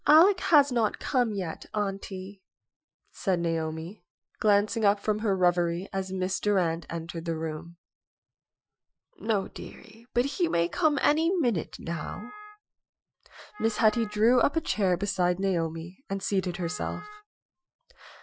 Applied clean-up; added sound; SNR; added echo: classical method Wiener filter.